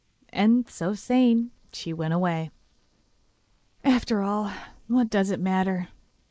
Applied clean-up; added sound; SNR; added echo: neural mask model Resemble Enhance denoiser.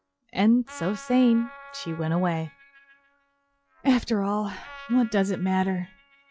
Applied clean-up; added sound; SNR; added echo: classical method log-MMSE.